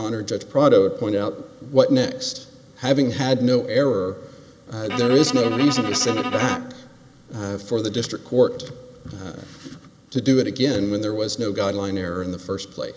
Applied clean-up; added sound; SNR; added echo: none; Bowed string instrument; 7 dB; none.